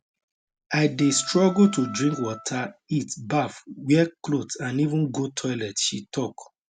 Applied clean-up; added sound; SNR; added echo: none; Wind instrument, woodwind instrument; 16 dB; none.